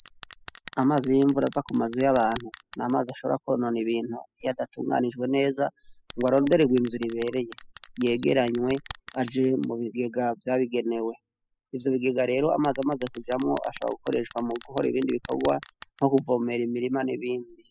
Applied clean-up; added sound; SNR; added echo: classical method spectral subtraction.